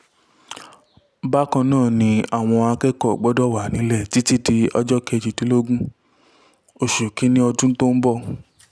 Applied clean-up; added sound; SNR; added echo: none; none; none; none.